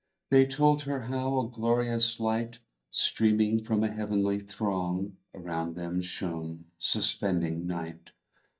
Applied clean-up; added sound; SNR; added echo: neural mask model DeepFilterNet 3.